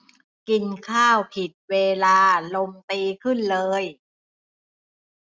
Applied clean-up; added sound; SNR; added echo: none; none; none; none.